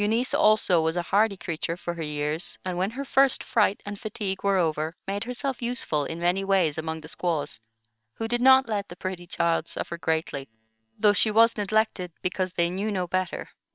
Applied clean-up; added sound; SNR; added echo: neural separator model SepFormer WHAM!.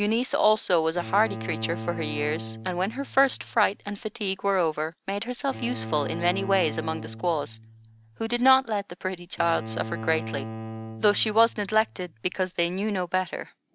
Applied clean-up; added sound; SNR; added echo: none; Bowed string instrument; 10 dB; none.